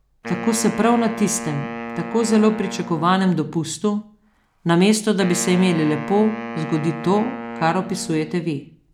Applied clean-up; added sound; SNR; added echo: none; Wind instrument, woodwind instrument; 11 dB; none.